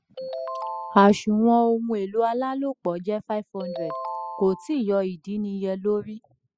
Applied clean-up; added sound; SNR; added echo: classical method spectral subtraction.